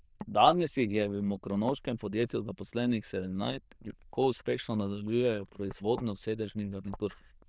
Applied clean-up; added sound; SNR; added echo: neural diffusion model UNIVERSE++.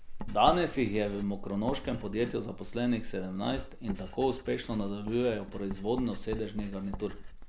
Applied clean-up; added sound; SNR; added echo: none; Writing; 8 dB; none.